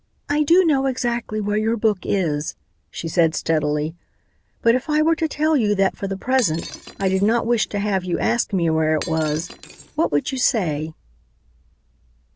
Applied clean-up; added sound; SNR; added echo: none; Shatter; 17 dB; none.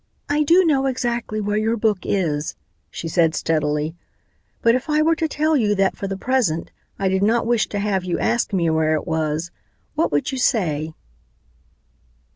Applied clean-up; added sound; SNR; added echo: none; none; none; none.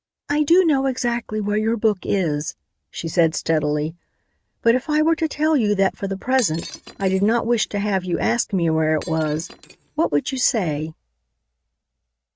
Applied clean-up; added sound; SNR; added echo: neural mask model RNNoise.